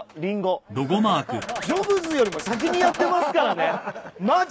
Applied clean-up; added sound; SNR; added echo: none; Gunshot, gunfire; 13 dB; none.